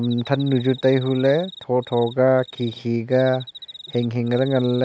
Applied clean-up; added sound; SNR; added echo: none; Cricket; 20 dB; none.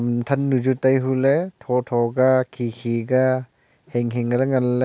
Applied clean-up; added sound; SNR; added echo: none; none; none; none.